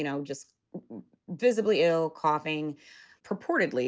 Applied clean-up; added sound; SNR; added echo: none; none; none; none.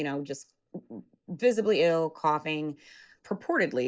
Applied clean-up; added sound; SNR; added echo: neural mask model Resemble Enhance denoiser.